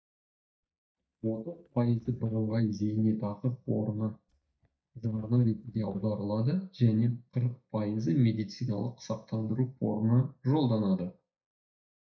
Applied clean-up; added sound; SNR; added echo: neural mask model DeepFilterNet 3.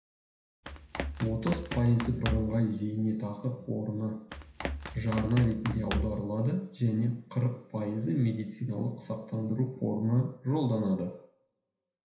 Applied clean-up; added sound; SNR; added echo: none; Run; 6 dB; reverberation time 0.5 s.